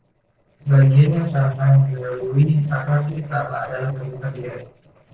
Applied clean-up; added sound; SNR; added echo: neural separator model SepFormer DNS4.